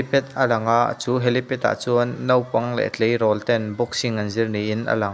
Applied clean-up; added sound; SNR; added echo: none; none; none; none.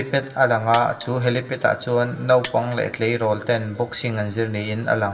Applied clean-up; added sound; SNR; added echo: none; Mechanisms; 9 dB; reverberation time 1.8 s.